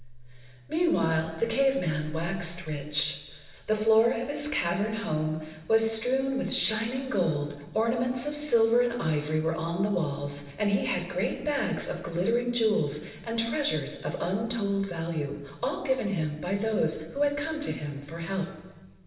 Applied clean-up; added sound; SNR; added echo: none; none; none; reverberation time 1.1 s.